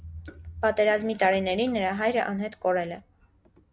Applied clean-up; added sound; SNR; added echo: none; none; none; none.